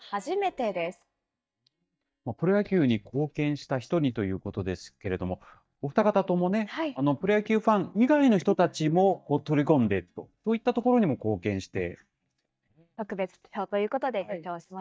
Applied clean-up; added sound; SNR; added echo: neural mask model DeepFilterNet 3.